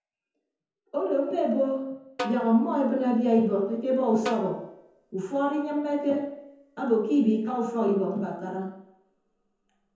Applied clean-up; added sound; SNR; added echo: none; Snare drum; 13 dB; reverberation time 0.9 s.